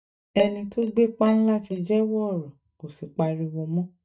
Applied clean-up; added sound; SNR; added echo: neural mask model DeepFilterNet 3.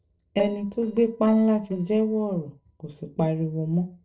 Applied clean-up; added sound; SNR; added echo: neural separator model SepFormer DNS4.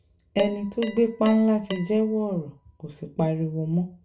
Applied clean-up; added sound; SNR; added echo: none; Dishes, pots, and pans; 14 dB; reverberation time 0.2 s.